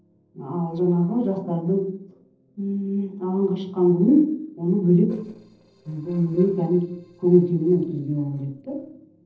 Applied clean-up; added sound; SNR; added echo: neural separator model SepFormer DNS4.